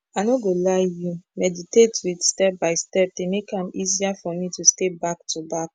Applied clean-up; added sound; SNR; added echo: none; none; none; none.